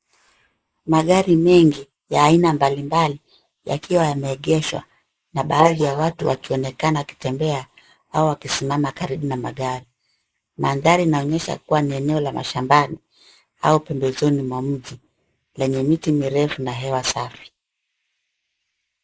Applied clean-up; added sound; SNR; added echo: neural mask model Resemble Enhance denoiser.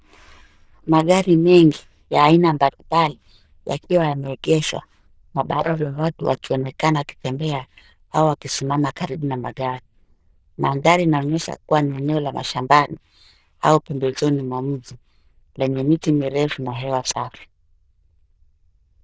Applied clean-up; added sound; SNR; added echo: neural diffusion model UNIVERSE++.